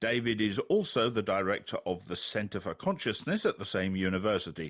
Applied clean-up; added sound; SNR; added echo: none; none; none; none.